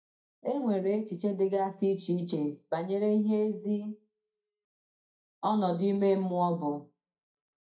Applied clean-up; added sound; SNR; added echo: neural mask model DeepFilterNet 3.